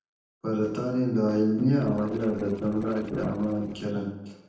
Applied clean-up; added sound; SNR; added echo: neural separator model SepFormer DNS4.